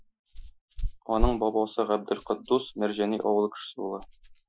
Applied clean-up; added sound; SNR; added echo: classical method Wiener filter.